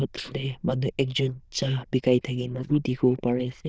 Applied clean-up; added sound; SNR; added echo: neural diffusion model UNIVERSE++.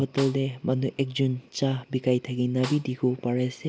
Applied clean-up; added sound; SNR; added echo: none; Snare drum; 18 dB; none.